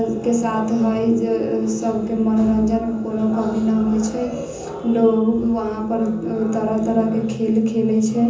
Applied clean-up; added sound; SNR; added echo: none; none; none; reverberation time 0.8 s.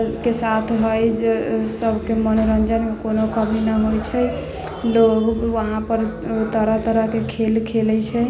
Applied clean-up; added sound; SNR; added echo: none; none; none; none.